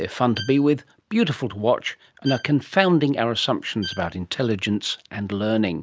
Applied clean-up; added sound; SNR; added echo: none; Bowed string instrument; 18 dB; none.